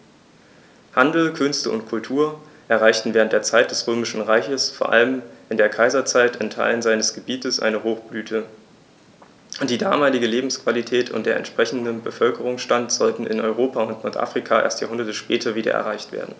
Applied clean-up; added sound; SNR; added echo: none; none; none; none.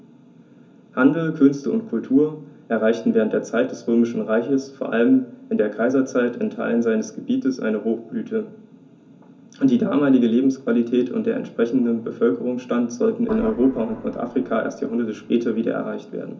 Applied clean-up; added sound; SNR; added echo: none; Organ; 17 dB; reverberation time 0.3 s.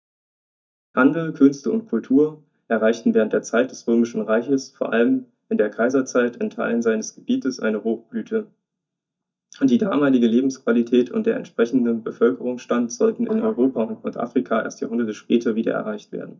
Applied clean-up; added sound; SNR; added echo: neural mask model DeepFilterNet 3.